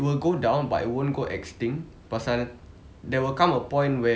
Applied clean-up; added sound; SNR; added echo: none; none; none; none.